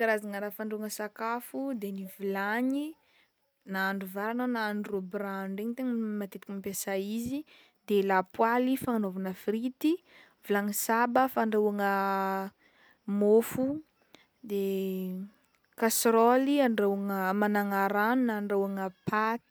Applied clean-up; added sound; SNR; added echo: none; none; none; none.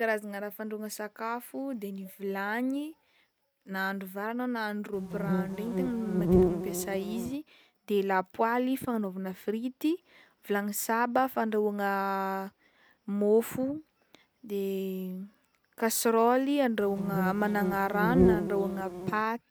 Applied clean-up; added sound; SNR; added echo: none; Insect; -2 dB; none.